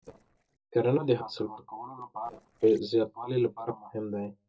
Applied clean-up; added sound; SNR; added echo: neural separator model SepFormer DNS4.